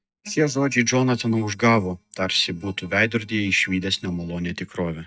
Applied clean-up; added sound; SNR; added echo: neural mask model DeepFilterNet 3.